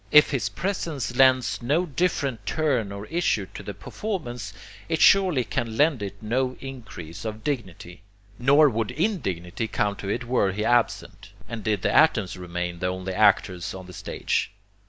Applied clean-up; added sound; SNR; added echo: none; none; none; none.